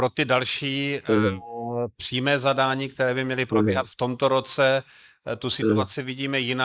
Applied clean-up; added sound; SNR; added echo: neural mask model Resemble Enhance denoiser.